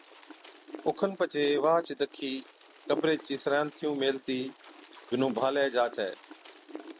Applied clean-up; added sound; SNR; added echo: none; Wind; 15 dB; none.